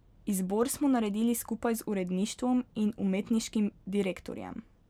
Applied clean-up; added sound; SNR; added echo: none; none; none; none.